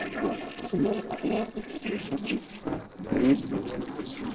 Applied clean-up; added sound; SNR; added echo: neural separator model SepFormer DNS4.